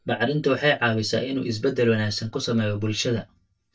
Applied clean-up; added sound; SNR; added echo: neural mask model DeepFilterNet 3.